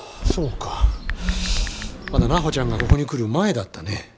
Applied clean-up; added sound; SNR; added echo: none; Chatter / Chirp, tweet / Car passing by / Typing; -2 dB; none.